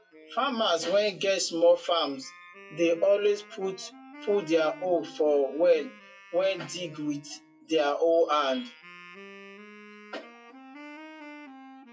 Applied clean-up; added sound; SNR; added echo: classical method WPE with log-MMSE.